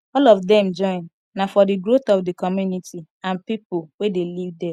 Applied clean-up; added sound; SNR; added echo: none; none; none; none.